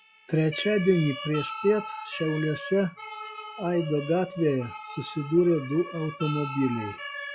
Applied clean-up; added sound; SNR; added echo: classical method log-MMSE.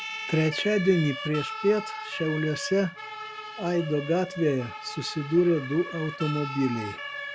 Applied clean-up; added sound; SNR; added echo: none; Siren; 10 dB; none.